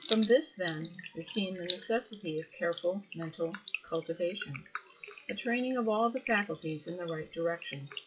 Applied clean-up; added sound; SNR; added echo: classical method WPE with log-MMSE.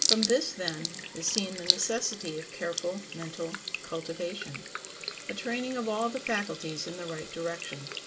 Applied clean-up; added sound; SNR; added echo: none; Sink (filling or washing) / Water tap, faucet; 2 dB; reverberation time 0.2 s.